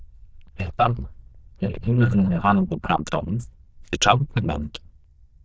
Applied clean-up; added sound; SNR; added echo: neural diffusion model UNIVERSE++.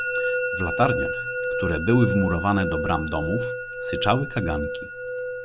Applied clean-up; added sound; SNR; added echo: none; Musical instrument; 3 dB; none.